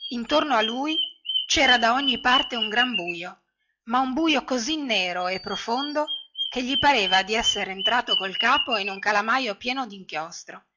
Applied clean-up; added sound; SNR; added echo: classical method log-MMSE.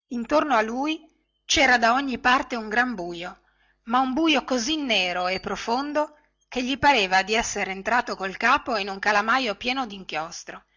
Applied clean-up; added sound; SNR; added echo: neural mask model DeepFilterNet 3.